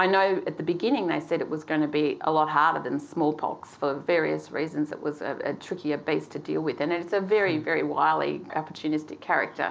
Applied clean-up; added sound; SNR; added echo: none; none; none; none.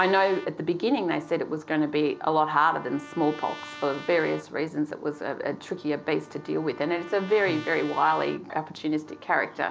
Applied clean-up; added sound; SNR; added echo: none; Trumpet; 19 dB; none.